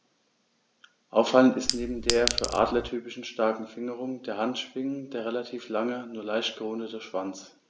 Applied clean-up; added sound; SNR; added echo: none; Chink, clink; 2 dB; none.